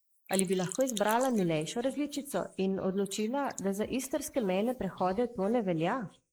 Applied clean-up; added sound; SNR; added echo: neural mask model Resemble Enhance denoiser.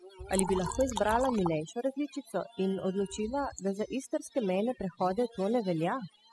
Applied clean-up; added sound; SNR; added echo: classical method spectral subtraction.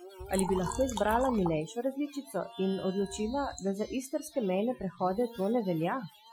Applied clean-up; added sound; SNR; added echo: classical method Wiener filter.